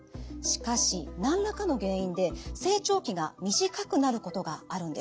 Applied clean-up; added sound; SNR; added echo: none; none; none; none.